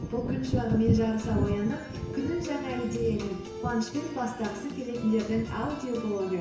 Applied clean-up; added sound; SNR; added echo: none; Thunder / Wind; 4 dB; reverberation time 0.9 s.